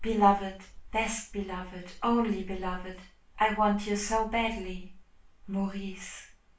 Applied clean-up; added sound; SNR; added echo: none; none; none; reverberation time 0.3 s.